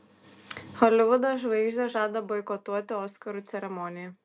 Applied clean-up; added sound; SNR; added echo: none; none; none; none.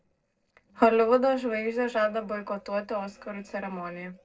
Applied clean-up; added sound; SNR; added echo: neural separator model SepFormer DNS4.